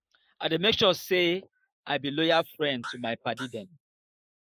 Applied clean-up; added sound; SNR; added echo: neural mask model Resemble Enhance denoiser.